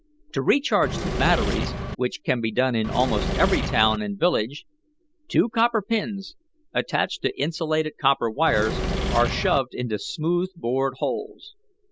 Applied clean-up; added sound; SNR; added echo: none; Engine / Mechanisms; 2 dB; none.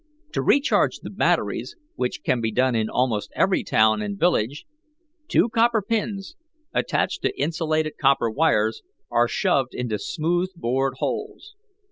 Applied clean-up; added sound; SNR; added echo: none; none; none; none.